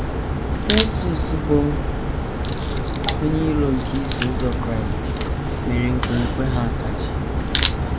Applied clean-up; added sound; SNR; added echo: none; Crack; -3 dB; none.